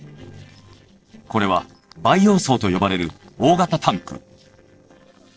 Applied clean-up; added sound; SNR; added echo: neural separator model SepFormer DNS4.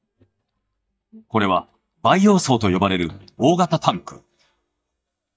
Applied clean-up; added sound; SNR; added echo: neural mask model DeepFilterNet 3.